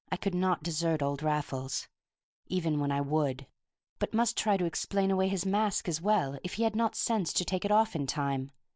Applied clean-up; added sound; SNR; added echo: none; none; none; none.